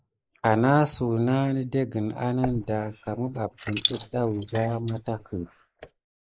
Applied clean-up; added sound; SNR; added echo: neural mask model Resemble Enhance denoiser.